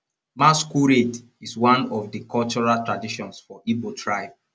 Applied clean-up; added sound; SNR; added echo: none; none; none; none.